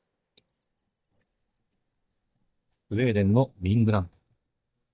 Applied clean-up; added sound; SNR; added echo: neural mask model DeepFilterNet 3.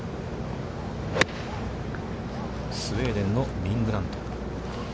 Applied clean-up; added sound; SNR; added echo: none; none; none; none.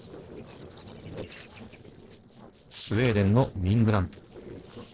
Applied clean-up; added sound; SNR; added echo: neural separator model SepFormer DNS4.